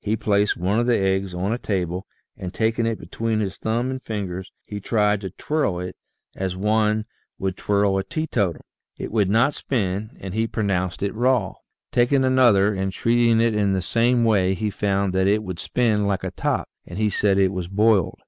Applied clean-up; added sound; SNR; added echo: none; none; none; none.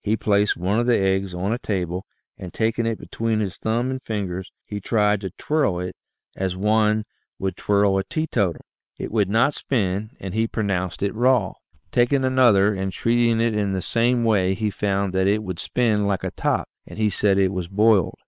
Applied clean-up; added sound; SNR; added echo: neural separator model SepFormer WHAM!.